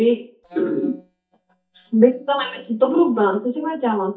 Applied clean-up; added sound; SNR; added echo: neural mask model DeepFilterNet 3.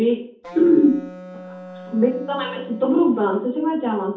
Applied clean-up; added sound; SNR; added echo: none; Wind instrument, woodwind instrument; 18 dB; reverberation time 0.5 s.